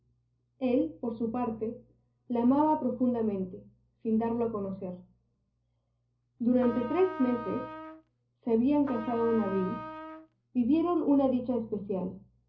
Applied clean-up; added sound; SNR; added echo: none; Trumpet; 11 dB; reverberation time 0.5 s.